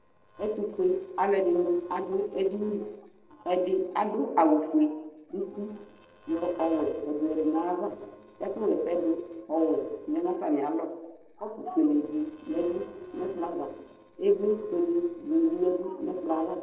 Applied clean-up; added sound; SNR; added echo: neural separator model SepFormer DNS4.